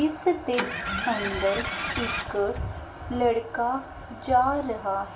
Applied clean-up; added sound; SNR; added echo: none; Engine starting; 5 dB; reverberation time 0.2 s.